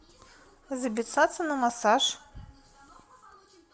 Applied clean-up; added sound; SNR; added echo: none; none; none; none.